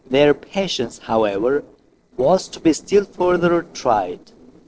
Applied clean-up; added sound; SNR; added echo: neural separator model SepFormer DNS4.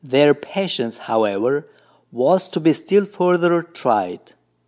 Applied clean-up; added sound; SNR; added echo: none; none; none; none.